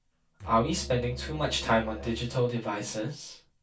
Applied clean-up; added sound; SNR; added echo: none; Musical instrument; 12 dB; reverberation time 0.2 s.